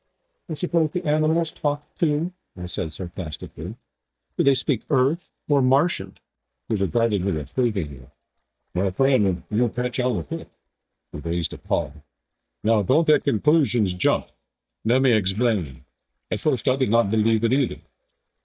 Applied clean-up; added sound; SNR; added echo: neural mask model DeepFilterNet 3.